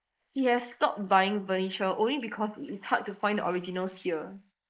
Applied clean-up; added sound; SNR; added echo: neural mask model Resemble Enhance denoiser.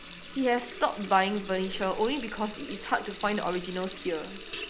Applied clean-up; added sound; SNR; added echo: none; Water tap, faucet; 10 dB; none.